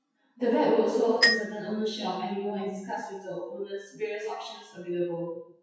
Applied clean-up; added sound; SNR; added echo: classical method WPE with log-MMSE.